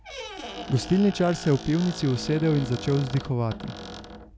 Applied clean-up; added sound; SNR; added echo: none; Squeak; 12 dB; none.